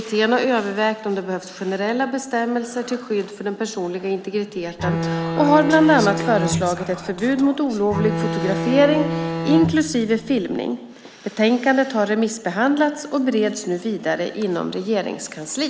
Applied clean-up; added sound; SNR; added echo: none; Bowed string instrument; 4 dB; none.